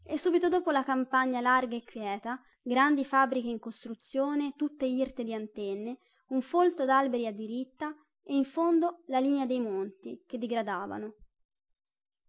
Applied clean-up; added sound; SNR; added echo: neural mask model Resemble Enhance denoiser.